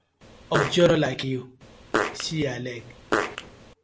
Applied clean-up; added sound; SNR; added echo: none; Fart; 3 dB; none.